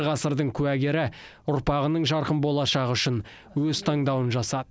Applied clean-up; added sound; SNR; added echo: none; none; none; none.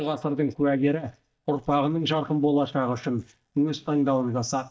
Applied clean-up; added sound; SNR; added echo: neural mask model DeepFilterNet 3.